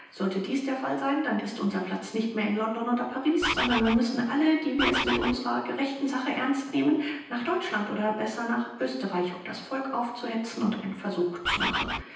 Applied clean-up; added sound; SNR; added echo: none; Bird; 0 dB; reverberation time 0.9 s.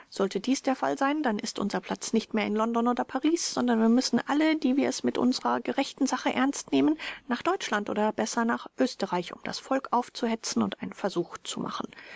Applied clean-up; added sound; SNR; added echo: none; none; none; none.